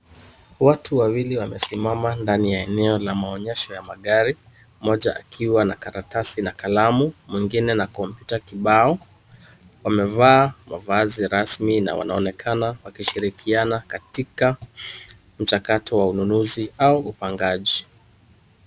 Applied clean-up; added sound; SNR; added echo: none; Shatter; 20 dB; none.